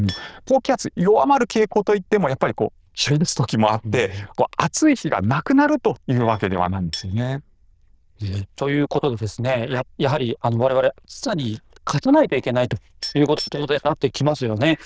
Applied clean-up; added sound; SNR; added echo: neural diffusion model UNIVERSE++.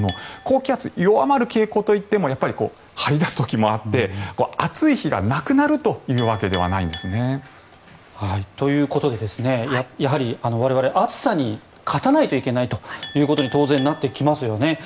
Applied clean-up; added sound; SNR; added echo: none; Chink, clink; 19 dB; none.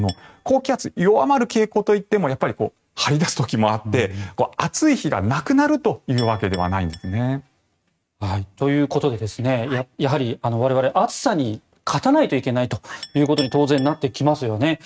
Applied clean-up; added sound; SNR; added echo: neural mask model RNNoise.